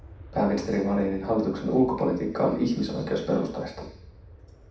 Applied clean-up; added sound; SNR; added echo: none; Aircraft; 19 dB; reverberation time 0.7 s.